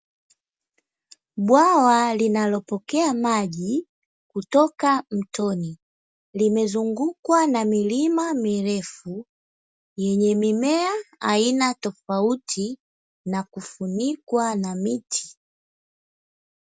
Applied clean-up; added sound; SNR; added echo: none; none; none; none.